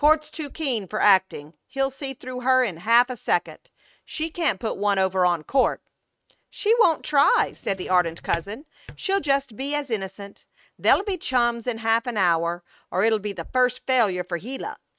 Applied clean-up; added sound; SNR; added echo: neural mask model RNNoise.